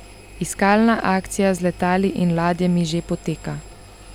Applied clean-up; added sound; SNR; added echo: none; Engine; 19 dB; none.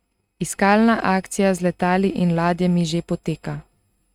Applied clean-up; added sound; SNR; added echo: neural mask model RNNoise.